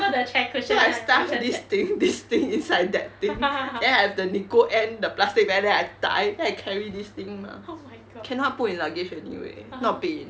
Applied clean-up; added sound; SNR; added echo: none; none; none; none.